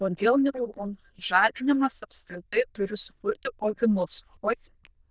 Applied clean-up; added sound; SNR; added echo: neural diffusion model UNIVERSE++.